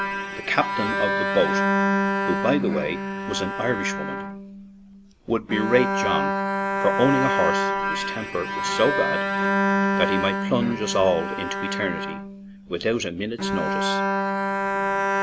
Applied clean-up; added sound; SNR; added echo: none; Bowed string instrument; -2 dB; none.